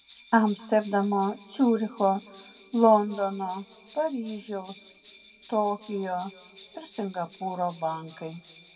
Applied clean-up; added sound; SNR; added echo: none; Bell; 14 dB; reverberation time 1.5 s.